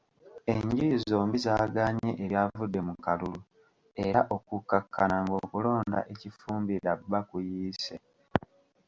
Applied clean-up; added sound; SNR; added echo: none; none; none; none.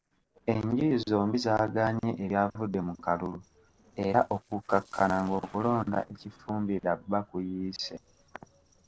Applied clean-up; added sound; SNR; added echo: neural separator model SepFormer DNS4.